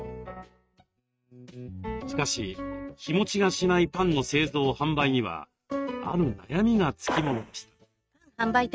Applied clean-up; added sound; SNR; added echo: neural mask model RNNoise.